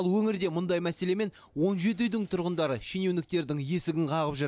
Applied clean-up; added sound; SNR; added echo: none; none; none; none.